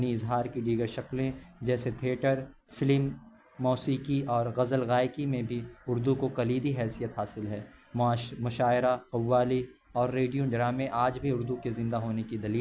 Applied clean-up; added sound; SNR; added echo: none; none; none; none.